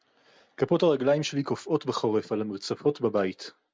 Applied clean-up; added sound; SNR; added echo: none; none; none; none.